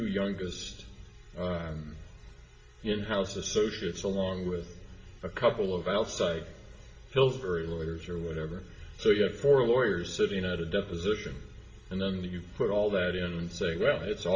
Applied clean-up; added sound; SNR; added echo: none; none; none; reverberation time 2.5 s.